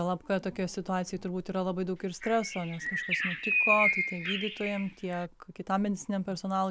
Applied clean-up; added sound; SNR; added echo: none; Bird; 0 dB; none.